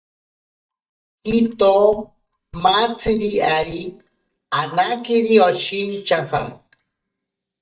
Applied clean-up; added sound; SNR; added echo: neural mask model DeepFilterNet 3.